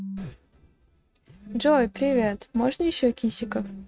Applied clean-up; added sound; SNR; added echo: neural mask model RNNoise.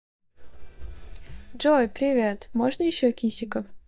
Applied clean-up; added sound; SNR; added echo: neural mask model DeepFilterNet 3.